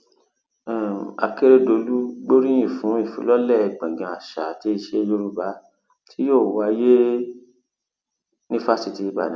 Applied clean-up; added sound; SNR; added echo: none; none; none; none.